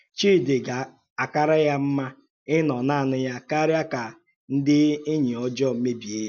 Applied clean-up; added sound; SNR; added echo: none; none; none; none.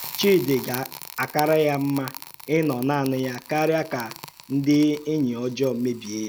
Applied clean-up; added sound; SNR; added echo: none; Crackle; 16 dB; none.